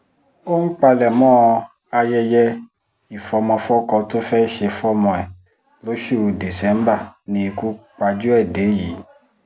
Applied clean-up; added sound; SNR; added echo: none; none; none; none.